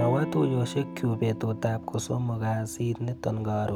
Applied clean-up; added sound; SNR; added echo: none; Electric guitar / Strum; 11 dB; none.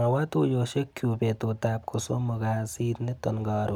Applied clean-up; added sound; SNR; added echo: none; none; none; none.